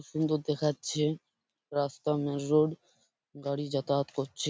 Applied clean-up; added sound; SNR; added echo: none; none; none; none.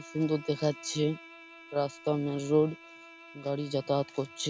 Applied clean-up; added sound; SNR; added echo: none; Bowed string instrument; 19 dB; none.